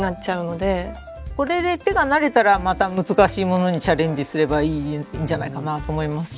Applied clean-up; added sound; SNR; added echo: none; none; none; none.